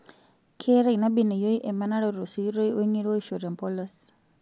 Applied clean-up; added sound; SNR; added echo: none; none; none; none.